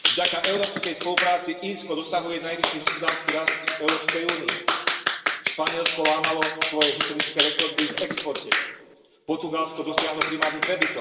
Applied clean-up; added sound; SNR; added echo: none; Clapping; -1 dB; reverberation time 1.9 s.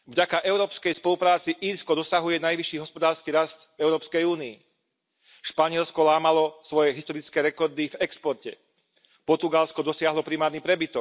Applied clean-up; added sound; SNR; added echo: none; none; none; none.